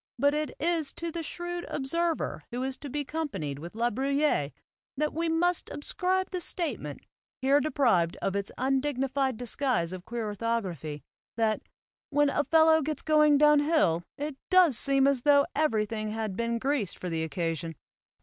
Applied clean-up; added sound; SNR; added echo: none; none; none; none.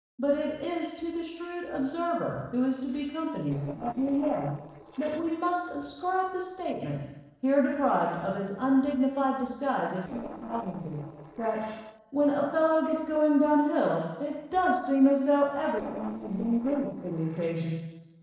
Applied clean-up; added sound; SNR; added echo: neural separator model SepFormer DNS4.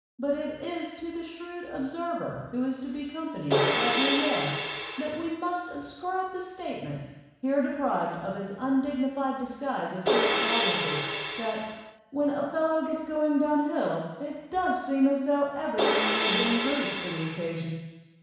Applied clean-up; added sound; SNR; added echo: none; Crash cymbal; -2 dB; reverberation time 1.1 s.